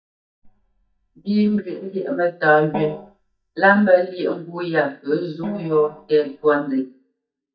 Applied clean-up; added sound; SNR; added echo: neural mask model DeepFilterNet 3.